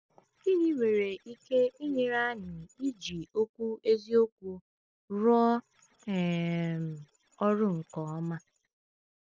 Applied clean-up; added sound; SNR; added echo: neural separator model SepFormer DNS4.